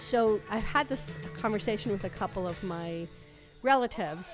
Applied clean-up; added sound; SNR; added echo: none; Cheering; 13 dB; none.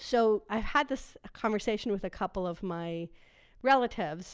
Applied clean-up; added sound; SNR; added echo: none; none; none; none.